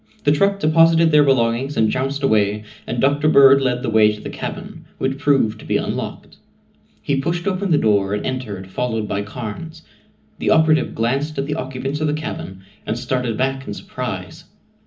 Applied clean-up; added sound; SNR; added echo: none; none; none; reverberation time 0.4 s.